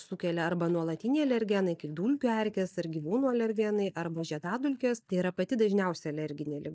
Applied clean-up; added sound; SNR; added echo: neural mask model DeepFilterNet 3.